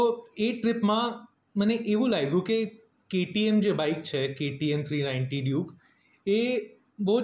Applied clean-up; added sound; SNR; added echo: none; none; none; none.